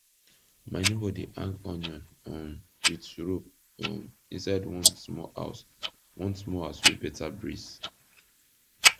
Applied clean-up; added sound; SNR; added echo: neural mask model Resemble Enhance denoiser.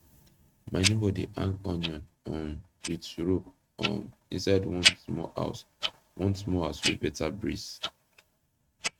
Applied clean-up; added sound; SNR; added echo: neural mask model RNNoise.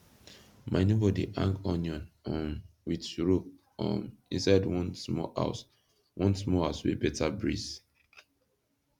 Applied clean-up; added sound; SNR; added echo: none; none; none; none.